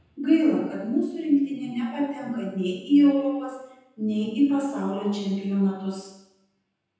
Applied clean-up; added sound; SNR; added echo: none; none; none; reverberation time 0.9 s.